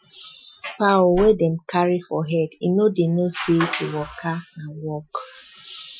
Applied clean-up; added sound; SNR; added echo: classical method Wiener filter.